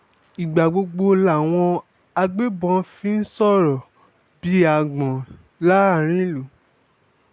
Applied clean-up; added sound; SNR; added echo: none; none; none; none.